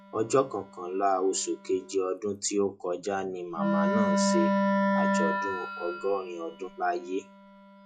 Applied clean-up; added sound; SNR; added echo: classical method log-MMSE.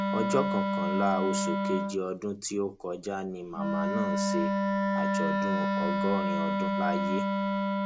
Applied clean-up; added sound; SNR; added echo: none; Wind instrument, woodwind instrument; -5 dB; none.